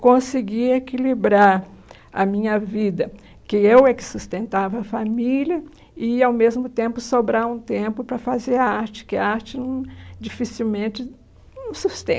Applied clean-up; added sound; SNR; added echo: none; none; none; none.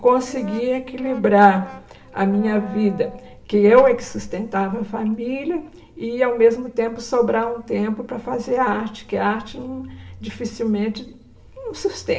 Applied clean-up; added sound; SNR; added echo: none; Brass instrument; 19 dB; reverberation time 0.7 s.